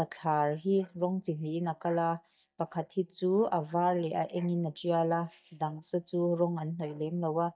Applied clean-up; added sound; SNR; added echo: neural mask model DeepFilterNet 3.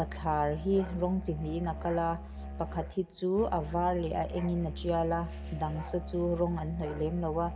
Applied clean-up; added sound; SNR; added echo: none; Musical instrument; 9 dB; reverberation time 1.9 s.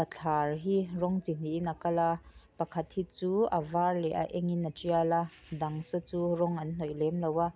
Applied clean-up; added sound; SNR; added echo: none; none; none; none.